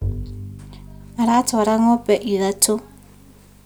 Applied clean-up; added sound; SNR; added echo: none; Bowed string instrument; 13 dB; none.